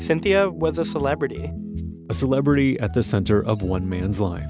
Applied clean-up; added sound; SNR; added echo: none; Bass guitar; 17 dB; none.